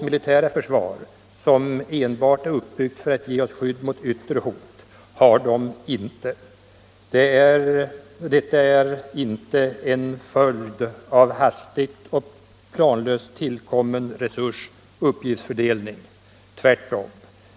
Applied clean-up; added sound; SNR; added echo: none; none; none; none.